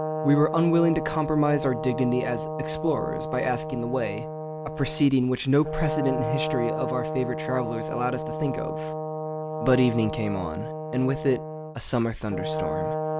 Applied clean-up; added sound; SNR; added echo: none; Brass instrument; 5 dB; none.